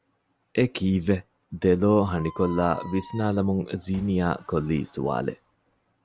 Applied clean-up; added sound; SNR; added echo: none; Squeak; 19 dB; none.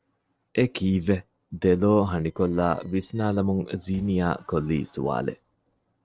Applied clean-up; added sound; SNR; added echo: neural separator model SepFormer DNS4.